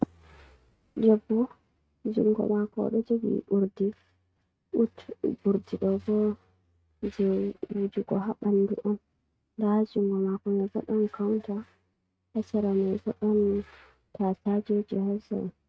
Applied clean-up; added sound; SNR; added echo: neural mask model RNNoise.